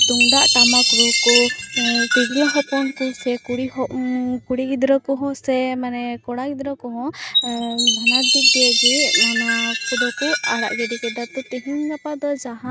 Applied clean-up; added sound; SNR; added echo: neural mask model RNNoise.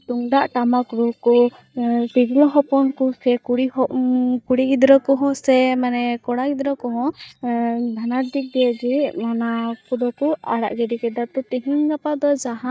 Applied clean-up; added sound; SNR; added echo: neural mask model DeepFilterNet 3.